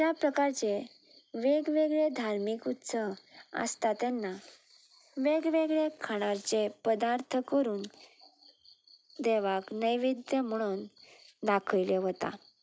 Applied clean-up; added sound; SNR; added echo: none; none; none; none.